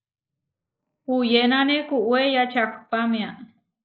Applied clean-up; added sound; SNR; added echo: neural mask model Resemble Enhance denoiser.